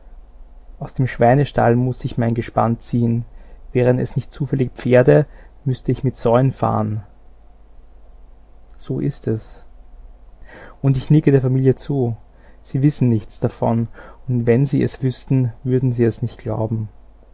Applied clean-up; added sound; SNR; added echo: none; none; none; none.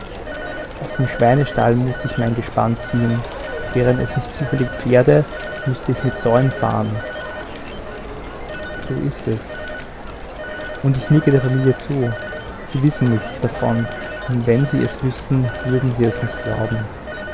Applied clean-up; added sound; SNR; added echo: none; Telephone; 9 dB; none.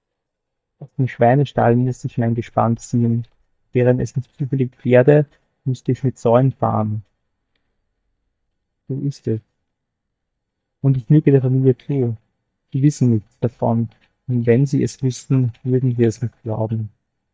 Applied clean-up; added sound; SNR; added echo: neural mask model DeepFilterNet 3.